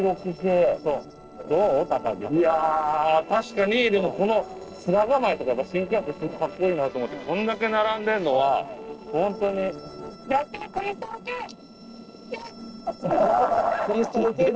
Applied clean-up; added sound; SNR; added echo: neural separator model SepFormer DNS4.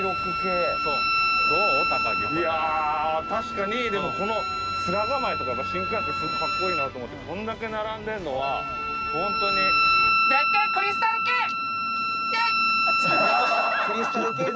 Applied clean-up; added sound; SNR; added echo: none; Wind instrument, woodwind instrument; -3 dB; none.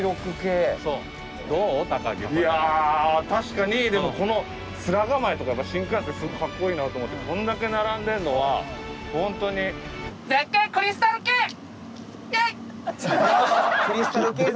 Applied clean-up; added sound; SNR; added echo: none; none; none; none.